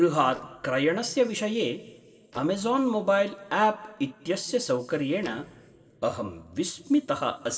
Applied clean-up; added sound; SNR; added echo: neural separator model SepFormer DNS4.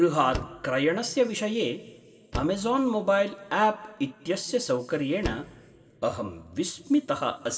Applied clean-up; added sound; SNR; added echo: none; Slam; 14 dB; reverberation time 1.4 s.